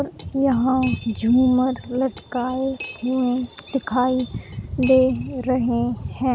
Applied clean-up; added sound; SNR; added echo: none; Cutlery, silverware; 19 dB; none.